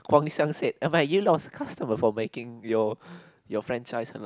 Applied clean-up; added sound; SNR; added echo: none; none; none; none.